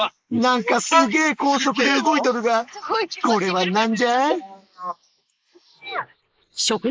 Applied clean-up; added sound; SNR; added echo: neural mask model Resemble Enhance denoiser.